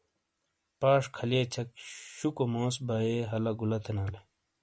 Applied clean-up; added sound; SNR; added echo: none; none; none; none.